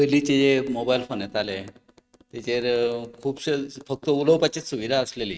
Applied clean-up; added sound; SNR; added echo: neural mask model RNNoise.